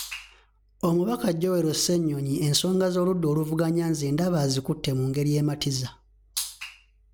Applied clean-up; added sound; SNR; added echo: none; none; none; none.